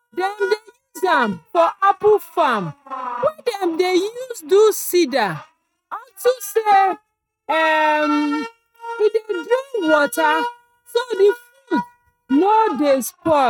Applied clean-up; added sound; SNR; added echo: neural mask model RNNoise.